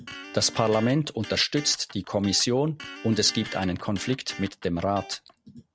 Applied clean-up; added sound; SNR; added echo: none; Electric guitar; 16 dB; none.